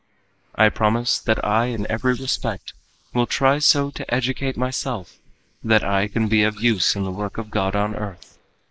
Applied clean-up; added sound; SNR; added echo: neural mask model Resemble Enhance denoiser.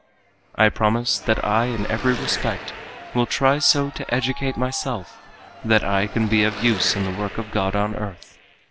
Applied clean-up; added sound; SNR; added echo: none; Crowd + Car passing by / Traffic noise, roadway noise / Engine; 13 dB; none.